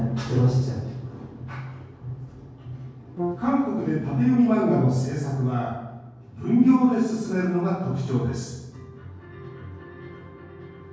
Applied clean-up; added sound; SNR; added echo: none; Brass instrument; 9 dB; reverberation time 1.3 s.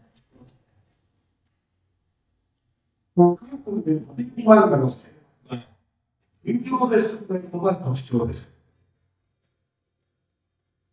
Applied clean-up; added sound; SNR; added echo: neural mask model DeepFilterNet 3.